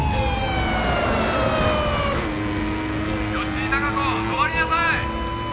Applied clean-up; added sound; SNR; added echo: none; none; none; none.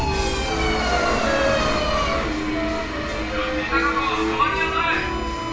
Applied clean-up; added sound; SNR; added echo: none; Wind instrument, woodwind instrument; 8 dB; reverberation time 0.3 s.